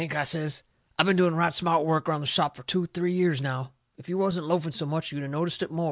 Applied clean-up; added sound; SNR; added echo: none; none; none; none.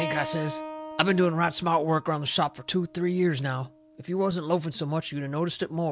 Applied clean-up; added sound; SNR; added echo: none; Keyboard (musical); 14 dB; none.